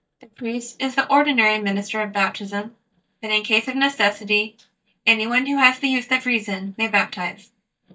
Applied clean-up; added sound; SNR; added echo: neural mask model DeepFilterNet 3.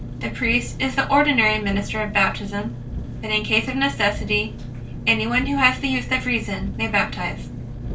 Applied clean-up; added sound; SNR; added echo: none; Engine; 8 dB; reverberation time 0.2 s.